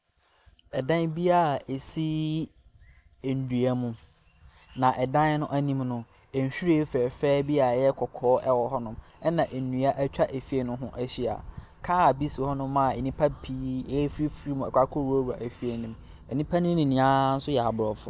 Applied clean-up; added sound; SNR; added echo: none; none; none; none.